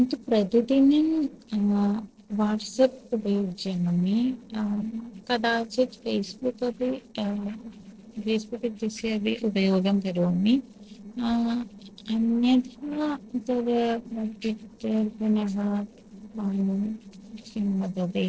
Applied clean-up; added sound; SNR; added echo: neural separator model SepFormer DNS4.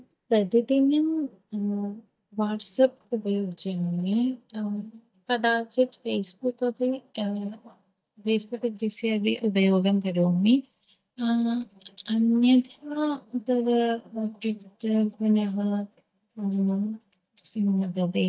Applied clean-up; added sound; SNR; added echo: neural mask model DeepFilterNet 3.